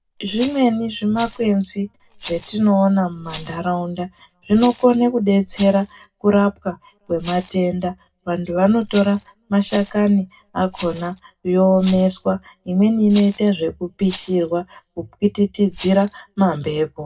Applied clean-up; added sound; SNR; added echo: none; Rattle; 13 dB; reverberation time 0.2 s.